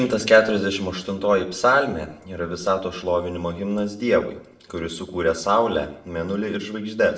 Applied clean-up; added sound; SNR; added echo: none; none; none; reverberation time 0.5 s.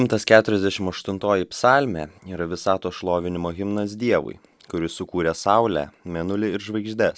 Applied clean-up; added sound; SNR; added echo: none; none; none; none.